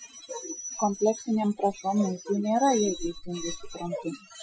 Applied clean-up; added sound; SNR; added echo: classical method Wiener filter.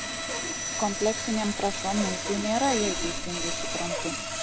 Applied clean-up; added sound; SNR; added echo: none; Sawing; 1 dB; none.